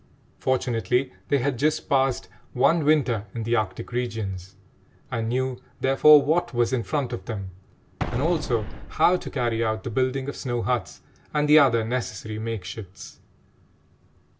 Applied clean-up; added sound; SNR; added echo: none; Explosion; 8 dB; none.